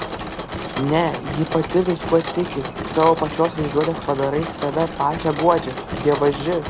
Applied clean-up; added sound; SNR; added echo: none; Mechanisms; 7 dB; none.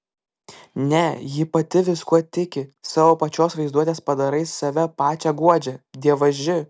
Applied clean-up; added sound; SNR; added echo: none; none; none; none.